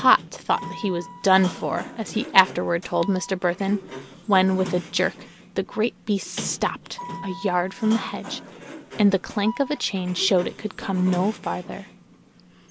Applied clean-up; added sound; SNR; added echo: none; Sliding door; 14 dB; none.